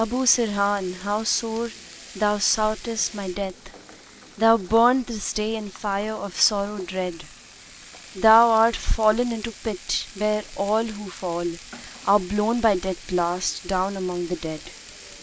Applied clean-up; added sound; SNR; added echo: none; Frying (food); 19 dB; none.